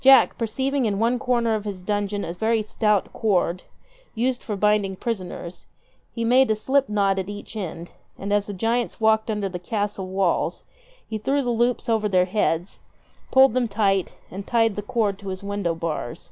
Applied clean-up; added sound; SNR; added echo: none; none; none; none.